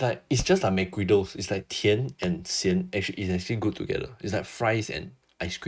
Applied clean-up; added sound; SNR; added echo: neural mask model RNNoise.